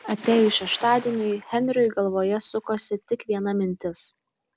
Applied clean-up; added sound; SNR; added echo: none; Splash, splatter; 18 dB; none.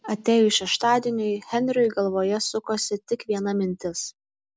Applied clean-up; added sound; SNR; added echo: none; none; none; none.